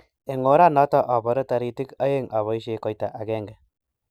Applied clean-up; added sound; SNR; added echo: none; none; none; none.